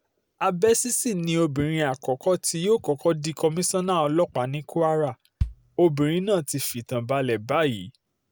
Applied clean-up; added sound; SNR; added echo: none; Bass drum; 11 dB; none.